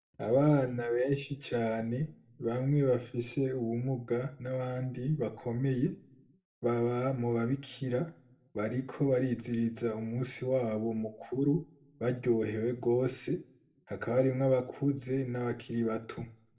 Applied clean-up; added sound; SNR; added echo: none; none; none; reverberation time 0.3 s.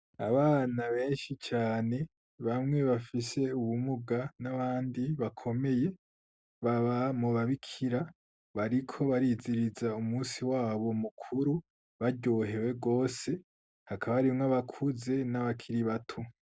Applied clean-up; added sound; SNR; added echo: none; none; none; none.